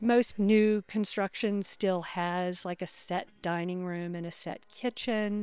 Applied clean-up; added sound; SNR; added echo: neural separator model SepFormer WHAM!.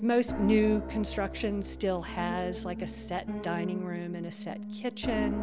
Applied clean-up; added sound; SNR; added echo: none; Piano; 6 dB; none.